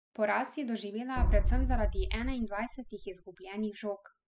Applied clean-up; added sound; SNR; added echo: classical method spectral subtraction.